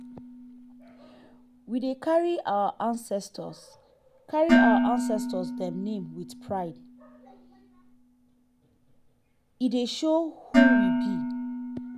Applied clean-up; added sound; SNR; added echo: none; Dishes, pots, and pans; -1 dB; none.